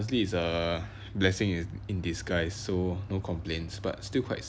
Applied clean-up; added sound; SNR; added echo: none; none; none; none.